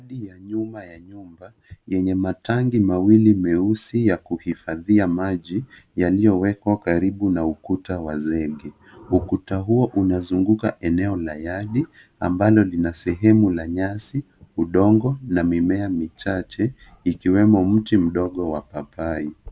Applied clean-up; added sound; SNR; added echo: none; none; none; none.